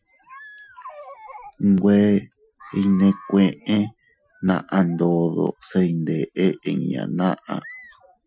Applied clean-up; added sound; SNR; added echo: classical method Wiener filter.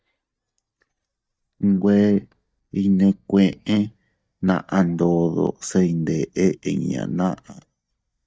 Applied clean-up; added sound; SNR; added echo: neural mask model DeepFilterNet 3.